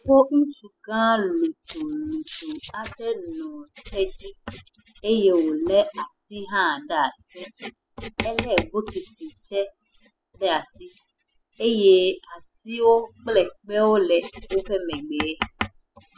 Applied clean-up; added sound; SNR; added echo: classical method spectral subtraction.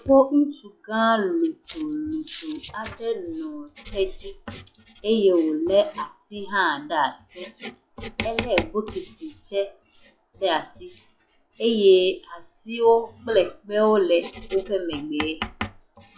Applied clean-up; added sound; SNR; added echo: classical method log-MMSE.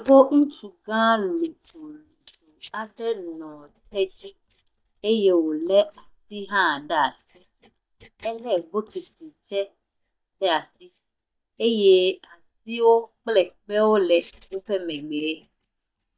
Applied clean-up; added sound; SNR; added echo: neural mask model DeepFilterNet 3.